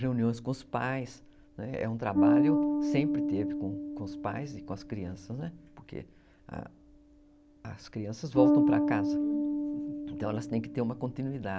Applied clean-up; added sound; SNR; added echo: none; Bass guitar; -3 dB; none.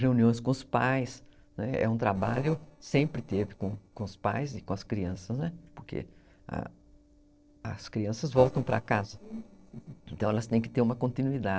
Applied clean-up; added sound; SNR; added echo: neural separator model SepFormer DNS4.